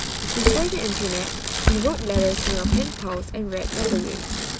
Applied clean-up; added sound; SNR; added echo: none; Bicycle; -4 dB; none.